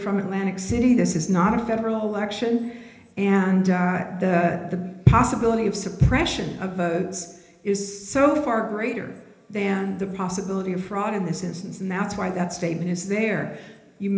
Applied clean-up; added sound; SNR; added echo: none; none; none; reverberation time 1.0 s.